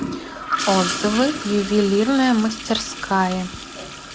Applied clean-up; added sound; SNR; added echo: none; Toilet flush / Gurgling; 8 dB; none.